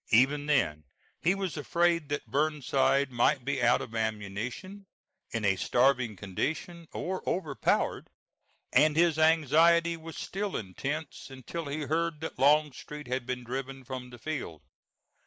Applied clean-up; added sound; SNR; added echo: neural mask model Resemble Enhance denoiser.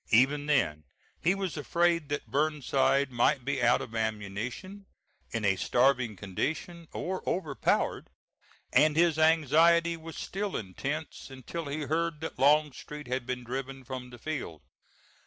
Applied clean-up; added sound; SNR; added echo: none; none; none; none.